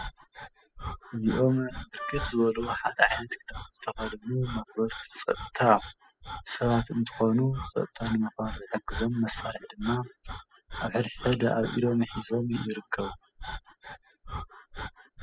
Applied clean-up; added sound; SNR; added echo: classical method spectral subtraction.